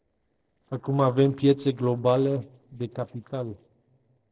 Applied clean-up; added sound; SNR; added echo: neural separator model SepFormer DNS4.